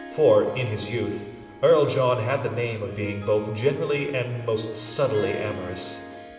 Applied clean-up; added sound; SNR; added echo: none; Harp; 17 dB; reverberation time 2.1 s.